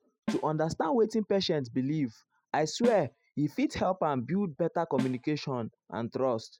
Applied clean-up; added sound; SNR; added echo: classical method spectral subtraction.